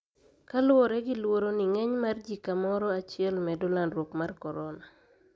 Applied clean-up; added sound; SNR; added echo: none; none; none; none.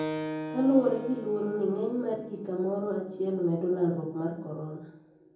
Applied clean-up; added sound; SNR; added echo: none; Keyboard (musical); 11 dB; reverberation time 0.7 s.